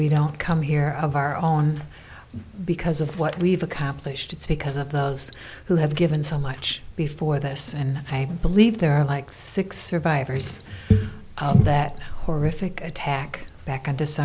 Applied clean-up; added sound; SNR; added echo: none; none; none; none.